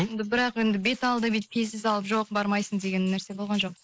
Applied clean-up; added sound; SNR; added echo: neural mask model Resemble Enhance denoiser.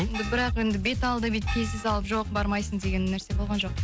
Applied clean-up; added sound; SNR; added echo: none; Gong; 10 dB; none.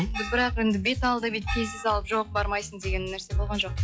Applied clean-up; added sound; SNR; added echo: classical method log-MMSE.